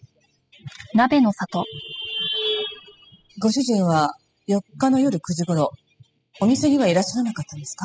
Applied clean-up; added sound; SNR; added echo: classical method spectral subtraction.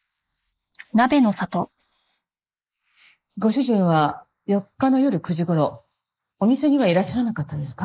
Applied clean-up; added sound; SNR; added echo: neural mask model Resemble Enhance denoiser.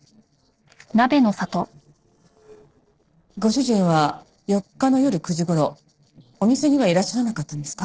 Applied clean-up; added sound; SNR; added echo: neural separator model SepFormer DNS4.